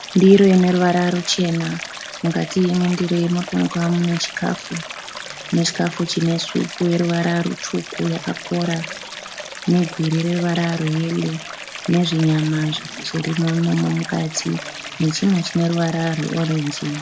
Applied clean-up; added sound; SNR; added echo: none; Stream; 13 dB; none.